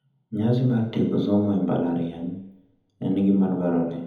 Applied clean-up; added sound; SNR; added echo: none; none; none; reverberation time 1.0 s.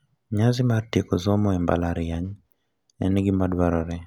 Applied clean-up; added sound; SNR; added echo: none; none; none; none.